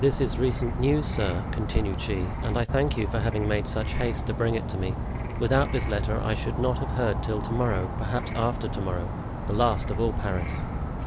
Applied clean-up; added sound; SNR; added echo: none; Insect / Frog; 2 dB; none.